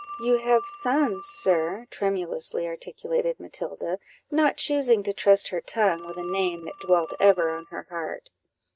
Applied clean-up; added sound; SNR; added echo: neural mask model RNNoise.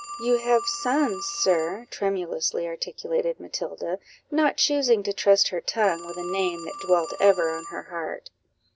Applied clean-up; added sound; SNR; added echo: none; Telephone; 16 dB; none.